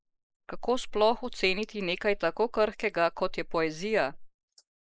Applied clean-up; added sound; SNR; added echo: neural mask model Resemble Enhance denoiser.